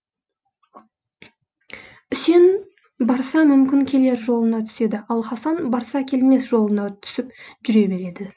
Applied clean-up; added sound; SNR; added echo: none; none; none; none.